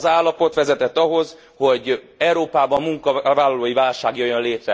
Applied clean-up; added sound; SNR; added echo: none; none; none; none.